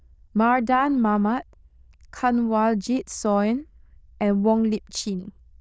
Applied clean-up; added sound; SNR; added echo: neural diffusion model UNIVERSE++.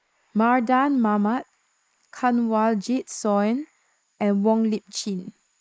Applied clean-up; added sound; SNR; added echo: neural mask model Resemble Enhance denoiser.